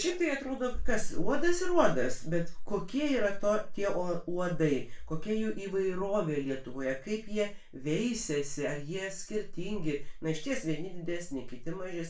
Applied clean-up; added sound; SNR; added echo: none; none; none; reverberation time 0.3 s.